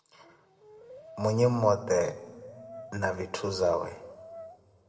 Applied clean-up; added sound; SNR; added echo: none; Brass instrument; 19 dB; reverberation time 1.4 s.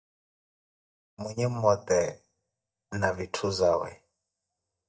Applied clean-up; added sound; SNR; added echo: neural mask model DeepFilterNet 3.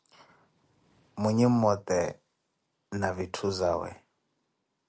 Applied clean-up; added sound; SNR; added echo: none; none; none; none.